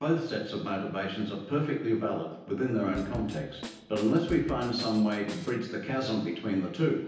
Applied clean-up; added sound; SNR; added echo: none; Drum kit; 13 dB; reverberation time 0.9 s.